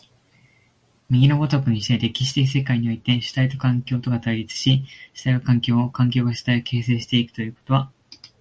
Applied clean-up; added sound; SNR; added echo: none; none; none; none.